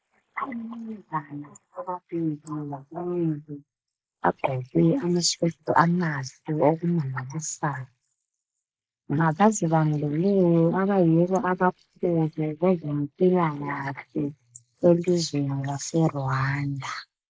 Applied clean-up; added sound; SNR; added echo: neural mask model Resemble Enhance denoiser.